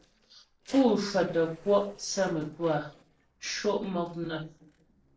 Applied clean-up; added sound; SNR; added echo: neural separator model SepFormer DNS4.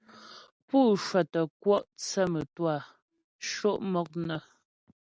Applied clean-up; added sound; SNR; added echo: none; none; none; none.